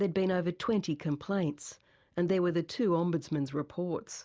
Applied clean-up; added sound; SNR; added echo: none; none; none; none.